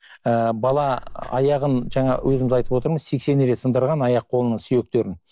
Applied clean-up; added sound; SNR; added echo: neural mask model DeepFilterNet 3.